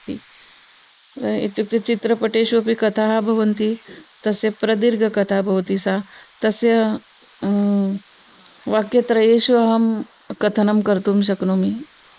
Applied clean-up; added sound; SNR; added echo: neural mask model Resemble Enhance denoiser.